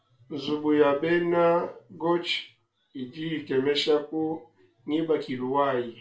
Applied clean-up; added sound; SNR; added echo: none; none; none; reverberation time 0.3 s.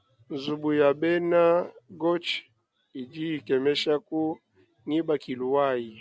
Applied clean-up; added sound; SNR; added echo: none; none; none; none.